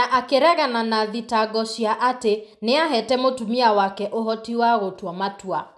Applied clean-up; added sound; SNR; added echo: none; none; none; none.